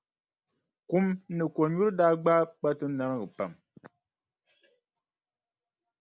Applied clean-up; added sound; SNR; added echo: none; none; none; none.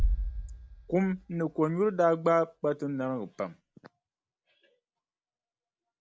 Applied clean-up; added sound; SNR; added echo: none; Bass drum; 6 dB; none.